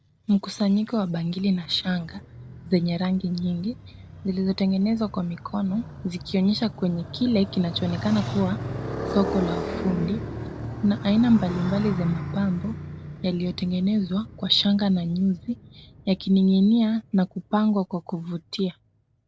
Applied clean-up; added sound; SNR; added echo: none; Motorcycle; 11 dB; none.